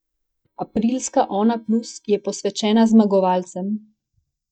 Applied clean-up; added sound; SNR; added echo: neural mask model DeepFilterNet 3.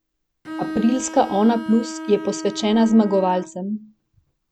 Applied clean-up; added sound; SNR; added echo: none; Bowed string instrument; 12 dB; none.